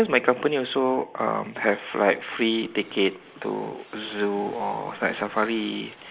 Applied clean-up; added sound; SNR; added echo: neural mask model Resemble Enhance denoiser.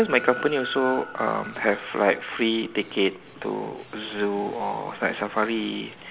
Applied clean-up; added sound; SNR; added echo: none; Train; 15 dB; none.